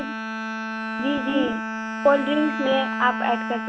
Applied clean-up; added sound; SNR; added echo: none; Bowed string instrument; 4 dB; none.